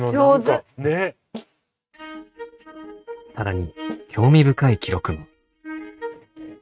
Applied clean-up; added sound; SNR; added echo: neural mask model RNNoise.